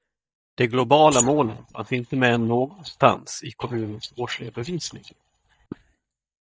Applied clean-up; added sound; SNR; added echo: neural mask model DeepFilterNet 3.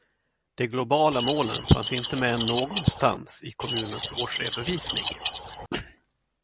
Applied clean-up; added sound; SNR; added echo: none; Keys jangling; -4 dB; none.